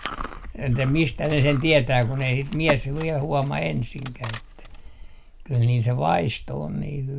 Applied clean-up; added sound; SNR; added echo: none; Chewing, mastication + Cutlery, silverware; 16 dB; none.